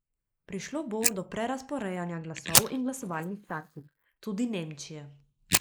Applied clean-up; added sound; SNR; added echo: neural mask model Resemble Enhance denoiser.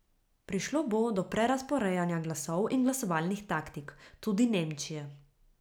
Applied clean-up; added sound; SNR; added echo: none; none; none; none.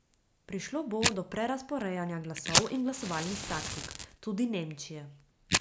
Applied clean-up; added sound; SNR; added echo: none; Fire; -2 dB; none.